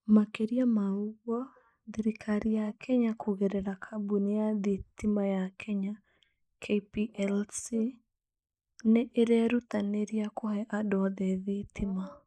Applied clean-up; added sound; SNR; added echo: neural mask model Resemble Enhance denoiser.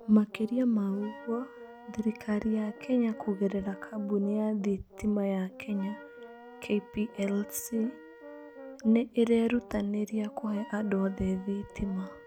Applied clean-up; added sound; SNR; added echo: none; Brass instrument + Wind instrument, woodwind instrument; 18 dB; none.